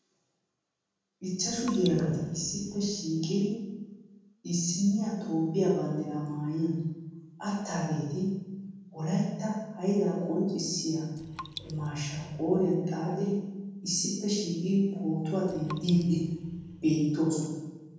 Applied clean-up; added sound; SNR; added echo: none; Raindrop; 17 dB; reverberation time 1.3 s.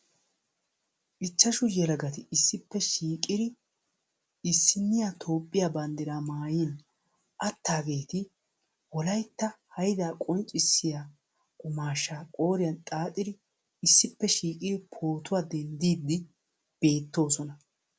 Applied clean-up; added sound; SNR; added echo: none; none; none; none.